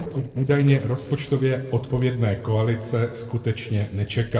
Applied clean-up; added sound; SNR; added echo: neural separator model SepFormer DNS4.